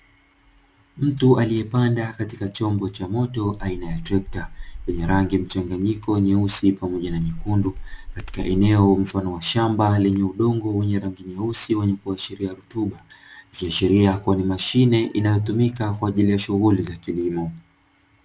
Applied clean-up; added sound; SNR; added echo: none; Meow; 10 dB; none.